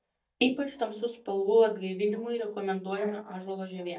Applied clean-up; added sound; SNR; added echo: neural mask model DeepFilterNet 3.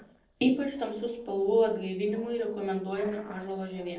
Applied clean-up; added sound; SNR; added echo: neural separator model SepFormer DNS4.